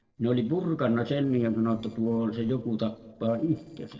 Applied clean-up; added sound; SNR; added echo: neural separator model SepFormer DNS4.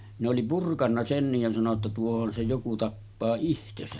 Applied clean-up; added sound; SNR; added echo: none; none; none; none.